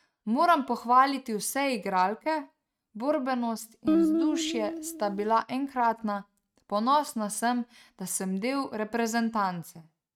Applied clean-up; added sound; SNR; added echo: neural mask model RNNoise.